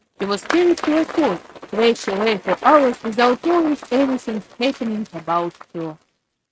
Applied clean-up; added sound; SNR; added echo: neural mask model RNNoise.